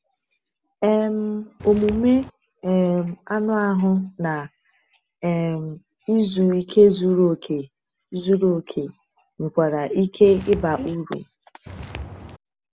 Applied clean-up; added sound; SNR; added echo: none; Walk, footsteps; 13 dB; none.